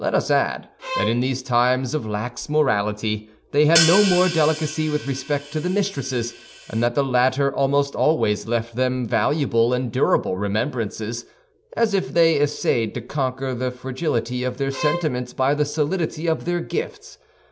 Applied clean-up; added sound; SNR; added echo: none; Hi-hat + Bowed string instrument; 7 dB; none.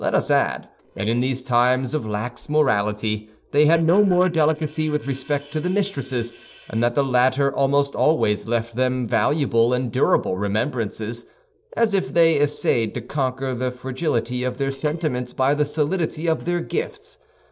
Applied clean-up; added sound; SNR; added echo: neural separator model SepFormer DNS4.